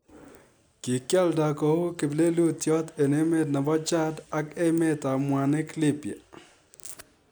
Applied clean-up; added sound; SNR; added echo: none; none; none; none.